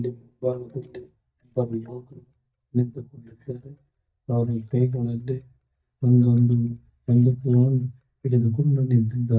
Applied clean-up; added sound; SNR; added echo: neural mask model DeepFilterNet 3.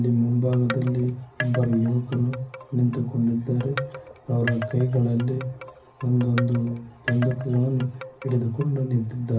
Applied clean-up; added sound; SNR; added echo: none; Wind chime; 13 dB; reverberation time 0.4 s.